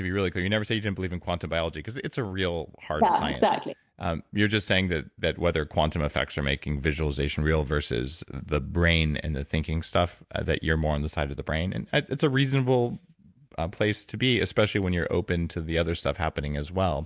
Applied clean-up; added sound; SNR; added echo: none; none; none; none.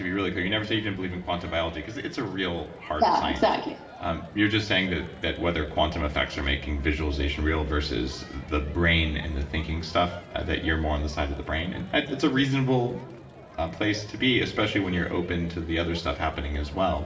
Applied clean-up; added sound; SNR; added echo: none; Crowd; 20 dB; reverberation time 0.7 s.